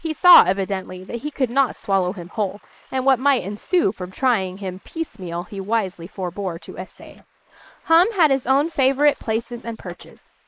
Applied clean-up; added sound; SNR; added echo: neural mask model Resemble Enhance denoiser.